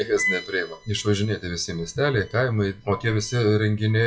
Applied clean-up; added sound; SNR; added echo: classical method WPE with log-MMSE.